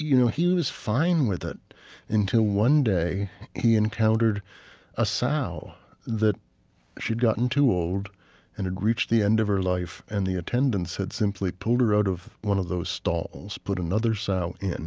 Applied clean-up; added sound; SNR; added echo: none; none; none; none.